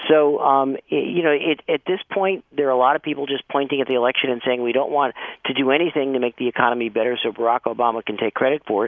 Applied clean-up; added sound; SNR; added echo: none; none; none; none.